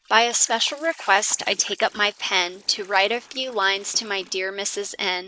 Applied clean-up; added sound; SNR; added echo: neural mask model Resemble Enhance denoiser.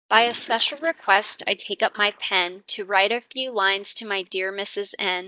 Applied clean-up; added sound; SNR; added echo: neural mask model DeepFilterNet 3.